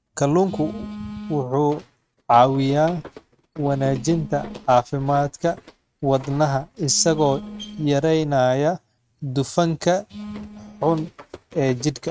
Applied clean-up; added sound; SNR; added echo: neural mask model RNNoise.